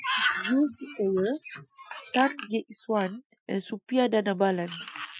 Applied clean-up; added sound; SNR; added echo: classical method Wiener filter.